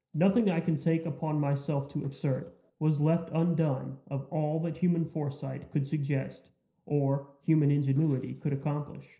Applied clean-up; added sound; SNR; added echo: neural separator model SepFormer DNS4.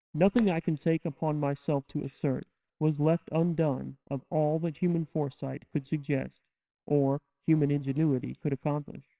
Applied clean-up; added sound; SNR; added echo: neural separator model SepFormer WHAMR!.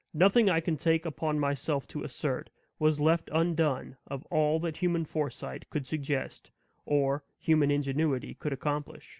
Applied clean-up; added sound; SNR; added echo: none; none; none; none.